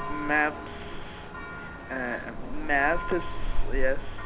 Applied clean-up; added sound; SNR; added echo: none; Church bell; -2 dB; none.